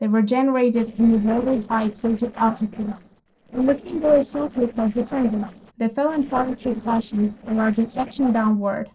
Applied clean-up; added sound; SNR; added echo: neural separator model SepFormer DNS4.